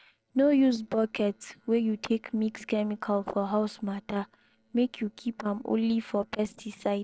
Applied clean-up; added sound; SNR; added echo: neural separator model SepFormer DNS4.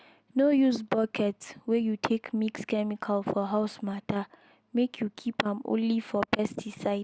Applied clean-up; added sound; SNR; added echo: none; none; none; none.